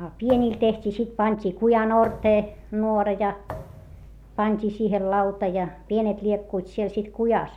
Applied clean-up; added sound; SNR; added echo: none; Thump, thud; 18 dB; none.